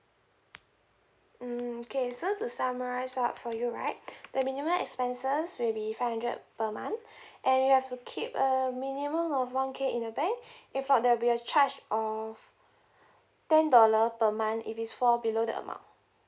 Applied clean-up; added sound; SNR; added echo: none; none; none; none.